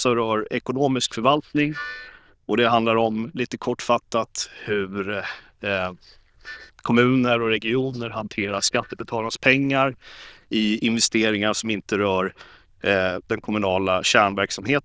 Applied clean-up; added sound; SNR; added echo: neural diffusion model UNIVERSE++.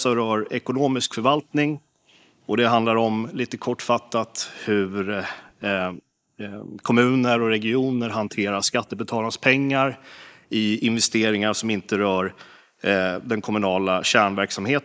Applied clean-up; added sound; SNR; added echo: neural mask model Resemble Enhance denoiser.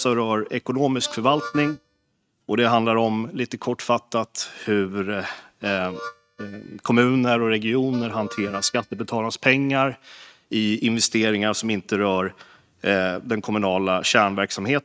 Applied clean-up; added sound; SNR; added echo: neural mask model RNNoise.